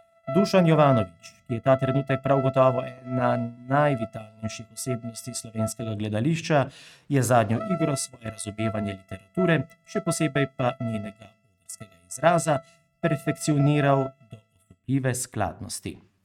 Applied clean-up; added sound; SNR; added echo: neural mask model RNNoise.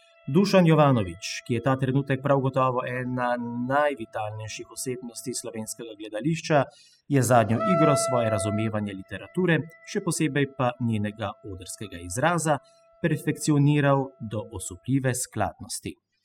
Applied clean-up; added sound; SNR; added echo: classical method spectral subtraction.